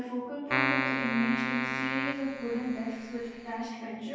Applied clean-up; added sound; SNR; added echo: none; Keyboard (musical); 0 dB; reverberation time 1.3 s.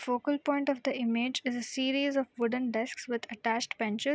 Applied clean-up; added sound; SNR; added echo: none; none; none; none.